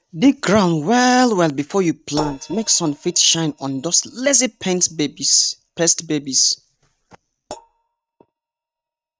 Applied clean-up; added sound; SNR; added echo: neural mask model RNNoise.